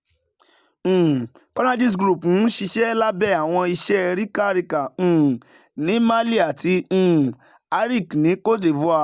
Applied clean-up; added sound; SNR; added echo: none; none; none; none.